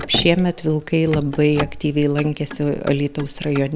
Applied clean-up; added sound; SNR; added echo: none; Motor vehicle (road); 12 dB; none.